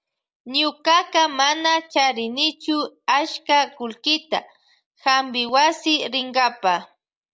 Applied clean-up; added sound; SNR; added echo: none; none; none; none.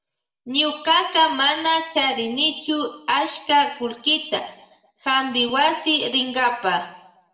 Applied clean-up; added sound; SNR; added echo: none; none; none; reverberation time 0.7 s.